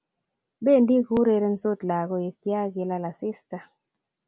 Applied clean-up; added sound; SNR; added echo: none; none; none; none.